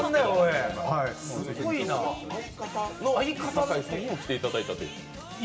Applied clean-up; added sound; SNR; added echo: none; none; none; reverberation time 1.5 s.